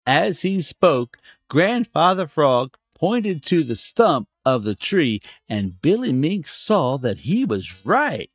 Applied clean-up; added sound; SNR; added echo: neural mask model DeepFilterNet 3.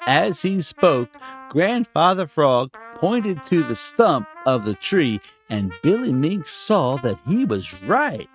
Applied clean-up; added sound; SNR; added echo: neural mask model RNNoise.